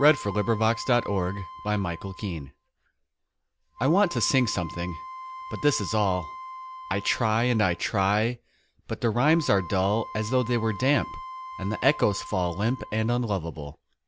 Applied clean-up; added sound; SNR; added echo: none; Wind instrument, woodwind instrument; 14 dB; none.